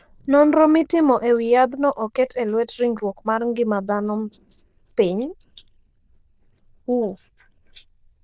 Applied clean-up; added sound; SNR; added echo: neural diffusion model UNIVERSE++.